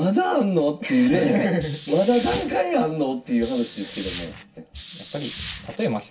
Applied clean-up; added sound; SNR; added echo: none; Hiss; 15 dB; reverberation time 0.2 s.